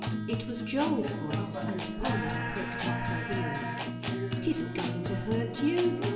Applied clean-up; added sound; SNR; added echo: none; Guitar; -1 dB; reverberation time 2.4 s.